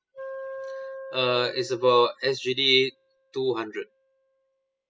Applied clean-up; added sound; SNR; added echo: classical method spectral subtraction.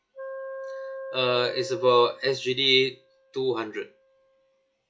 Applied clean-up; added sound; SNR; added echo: classical method log-MMSE.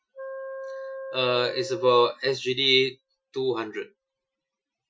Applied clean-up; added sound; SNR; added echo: classical method Wiener filter.